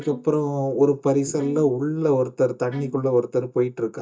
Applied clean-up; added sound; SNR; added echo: neural mask model DeepFilterNet 3.